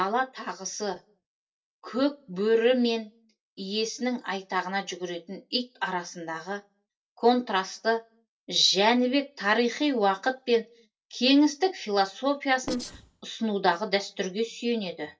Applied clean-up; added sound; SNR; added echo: neural separator model SepFormer DNS4.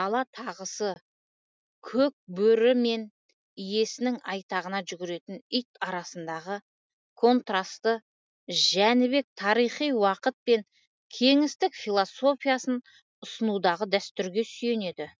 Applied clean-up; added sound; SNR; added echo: none; none; none; none.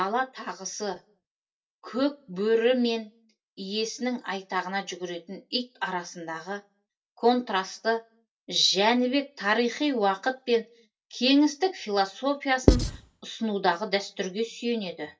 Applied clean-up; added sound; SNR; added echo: none; Writing; -5 dB; reverberation time 0.2 s.